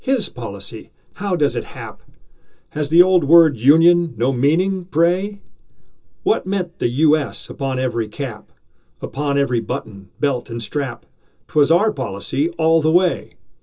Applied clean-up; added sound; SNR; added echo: none; none; none; reverberation time 0.2 s.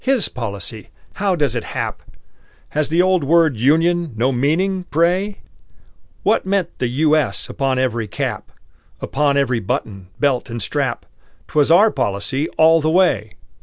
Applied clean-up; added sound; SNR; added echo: none; none; none; none.